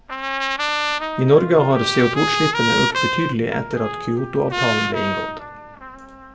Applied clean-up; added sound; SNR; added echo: none; Trumpet; 3 dB; reverberation time 1.0 s.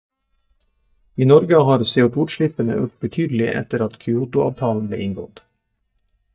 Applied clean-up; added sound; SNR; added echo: neural mask model DeepFilterNet 3.